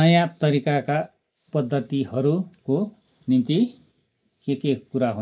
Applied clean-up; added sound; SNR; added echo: neural mask model Resemble Enhance denoiser.